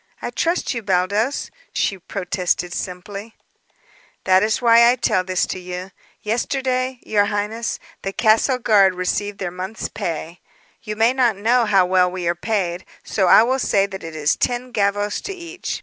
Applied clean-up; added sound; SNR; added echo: none; none; none; none.